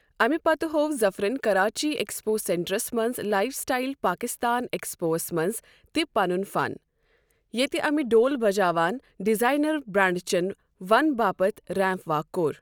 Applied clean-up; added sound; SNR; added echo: none; none; none; none.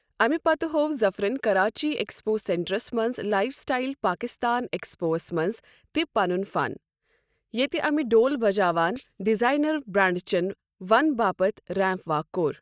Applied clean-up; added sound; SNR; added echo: neural mask model DeepFilterNet 3.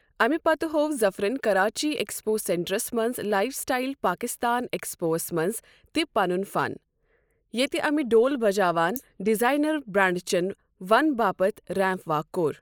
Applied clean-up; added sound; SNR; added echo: neural mask model Resemble Enhance denoiser.